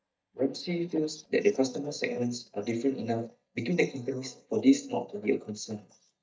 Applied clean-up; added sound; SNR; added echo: neural mask model DeepFilterNet 3.